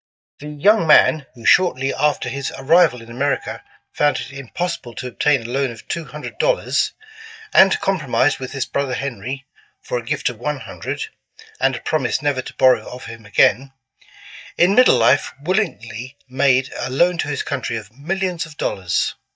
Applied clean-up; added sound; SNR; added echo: neural mask model DeepFilterNet 3.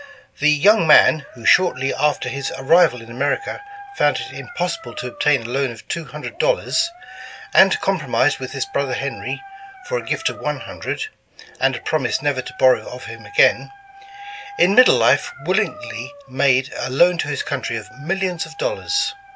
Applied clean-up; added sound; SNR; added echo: none; Dog; 19 dB; none.